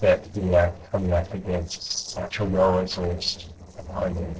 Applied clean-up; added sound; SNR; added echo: neural separator model SepFormer DNS4.